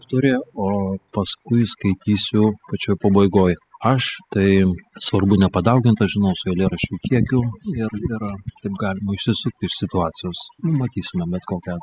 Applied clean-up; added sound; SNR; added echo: classical method spectral subtraction.